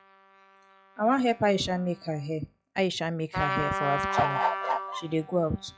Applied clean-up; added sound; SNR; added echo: classical method log-MMSE.